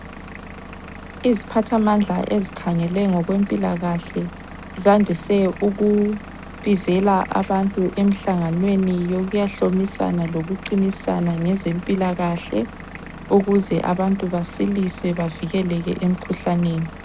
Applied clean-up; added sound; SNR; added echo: none; Engine / Vehicle; 15 dB; none.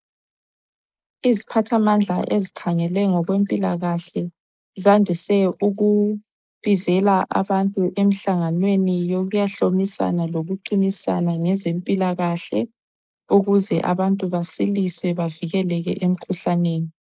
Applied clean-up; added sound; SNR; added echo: neural mask model Resemble Enhance denoiser.